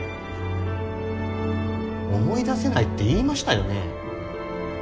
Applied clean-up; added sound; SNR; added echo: none; none; none; none.